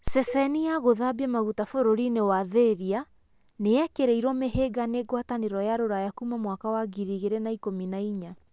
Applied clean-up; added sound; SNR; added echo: none; Cowbell; 18 dB; none.